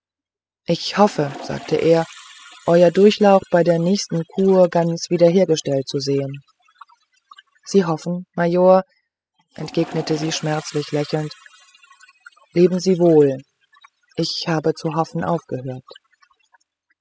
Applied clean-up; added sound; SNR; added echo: classical method spectral subtraction.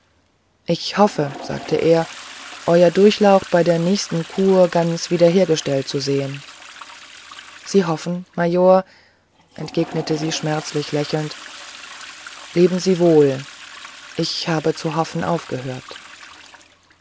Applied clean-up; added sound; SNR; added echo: none; Toilet flush; 18 dB; none.